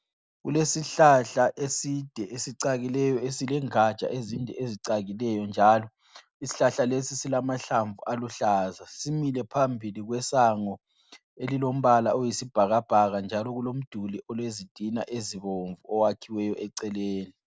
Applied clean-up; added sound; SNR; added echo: none; none; none; none.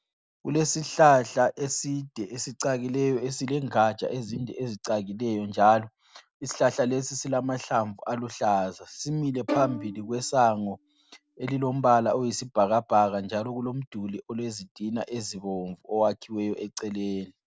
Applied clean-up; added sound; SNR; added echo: none; Bowed string instrument; 10 dB; none.